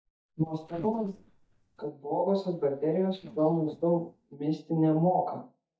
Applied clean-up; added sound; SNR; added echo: neural mask model DeepFilterNet 3.